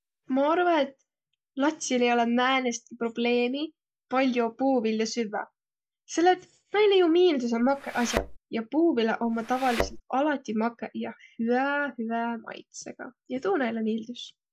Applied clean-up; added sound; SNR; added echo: none; Thump, thud; 7 dB; none.